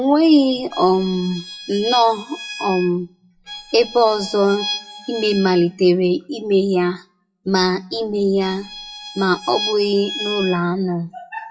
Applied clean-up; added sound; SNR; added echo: classical method WPE with log-MMSE.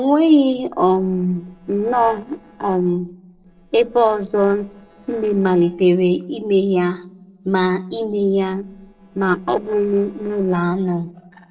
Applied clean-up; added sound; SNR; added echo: neural separator model SepFormer DNS4.